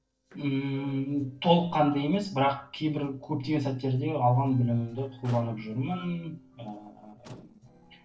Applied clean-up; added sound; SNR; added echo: neural separator model SepFormer DNS4.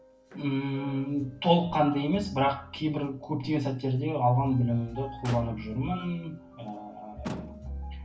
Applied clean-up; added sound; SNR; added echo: none; Motor vehicle (road); 19 dB; reverberation time 0.1 s.